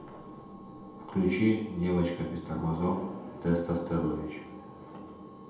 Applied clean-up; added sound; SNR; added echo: none; none; none; reverberation time 0.8 s.